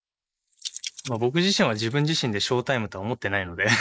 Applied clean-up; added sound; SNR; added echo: neural mask model Resemble Enhance denoiser.